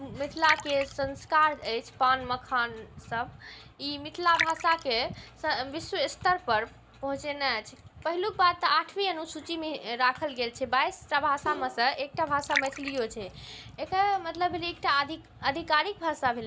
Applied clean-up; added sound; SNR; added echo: none; Liquid; 11 dB; none.